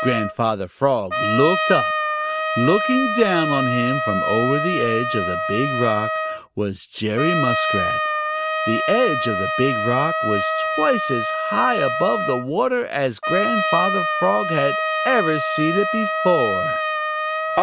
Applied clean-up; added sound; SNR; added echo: none; Trumpet; 1 dB; none.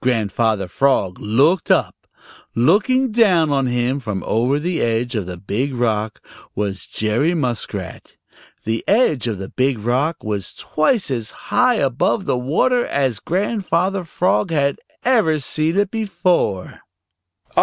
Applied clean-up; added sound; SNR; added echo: none; none; none; none.